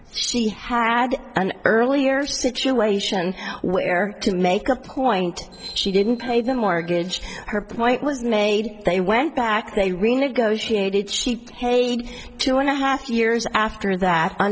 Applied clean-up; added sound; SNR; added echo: neural separator model SepFormer DNS4.